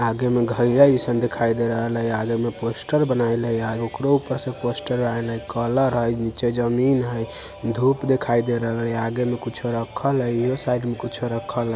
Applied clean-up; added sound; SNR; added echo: none; none; none; none.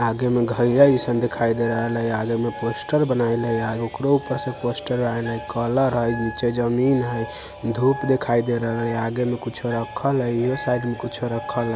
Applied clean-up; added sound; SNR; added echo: none; Wind instrument, woodwind instrument; 16 dB; none.